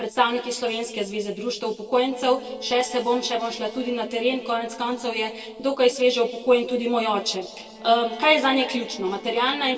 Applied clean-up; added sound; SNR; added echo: neural separator model SepFormer DNS4.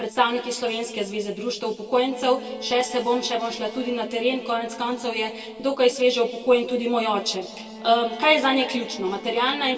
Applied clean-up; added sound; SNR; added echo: none; Bowed string instrument; 19 dB; reverberation time 2.3 s.